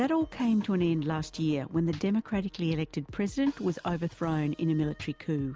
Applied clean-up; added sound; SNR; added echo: none; none; none; none.